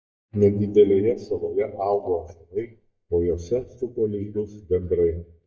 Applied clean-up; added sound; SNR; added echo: neural mask model DeepFilterNet 3.